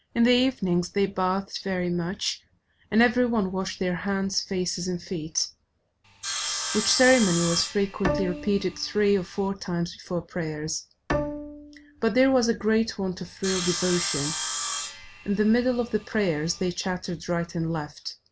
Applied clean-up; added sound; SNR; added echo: none; Sawing + Bowed string instrument; 6 dB; none.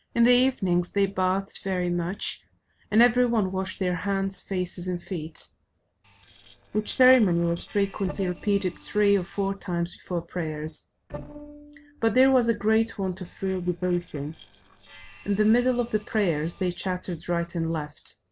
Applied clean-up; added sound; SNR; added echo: neural separator model SepFormer DNS4.